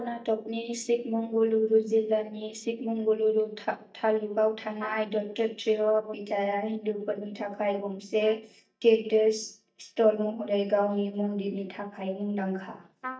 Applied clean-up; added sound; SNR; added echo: neural mask model DeepFilterNet 3.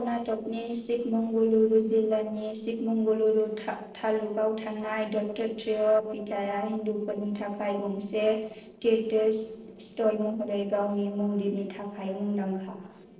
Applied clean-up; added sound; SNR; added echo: neural separator model SepFormer DNS4.